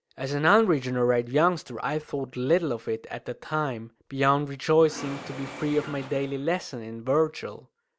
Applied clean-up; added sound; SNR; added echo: none; Engine / Mechanisms; 16 dB; none.